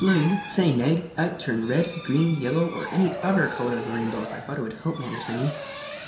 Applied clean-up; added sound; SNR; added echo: none; Drill; 10 dB; reverberation time 0.7 s.